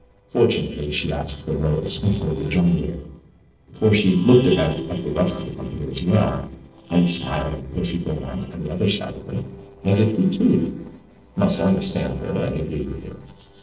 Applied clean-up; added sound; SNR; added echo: neural separator model SepFormer DNS4.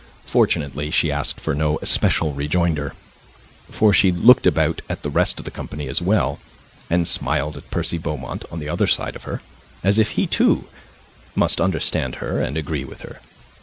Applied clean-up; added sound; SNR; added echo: none; none; none; none.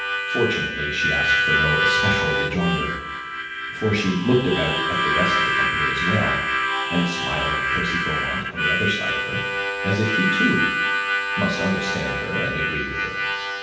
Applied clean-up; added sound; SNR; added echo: none; Harmonica; -3 dB; reverberation time 0.9 s.